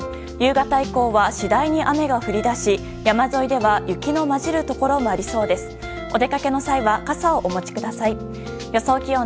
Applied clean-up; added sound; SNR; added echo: none; none; none; none.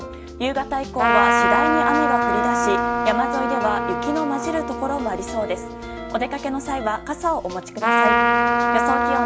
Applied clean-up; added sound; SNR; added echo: none; Trumpet; -3 dB; reverberation time 0.5 s.